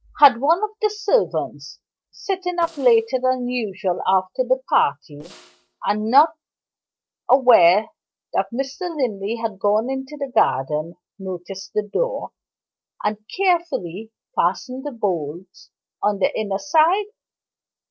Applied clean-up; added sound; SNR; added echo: neural separator model SepFormer DNS4.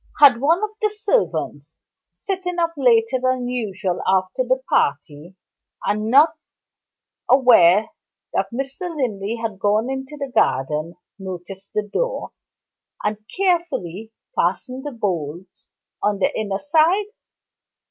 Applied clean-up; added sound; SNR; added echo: none; none; none; none.